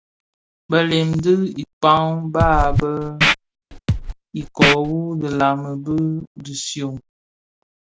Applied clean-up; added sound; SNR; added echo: none; Scratching (performance technique); -1 dB; none.